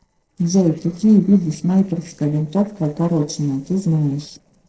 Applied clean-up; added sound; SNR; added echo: neural separator model SepFormer DNS4.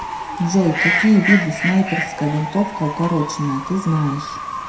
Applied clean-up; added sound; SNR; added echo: none; Bird / Fowl; 5 dB; reverberation time 0.6 s.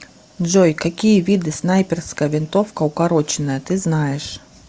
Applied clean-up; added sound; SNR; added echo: none; none; none; none.